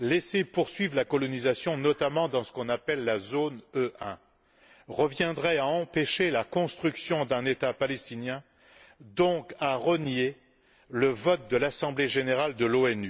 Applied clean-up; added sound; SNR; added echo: none; none; none; none.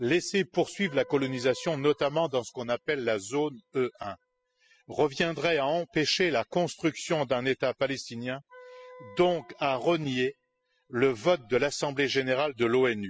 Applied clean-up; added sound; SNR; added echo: classical method spectral subtraction.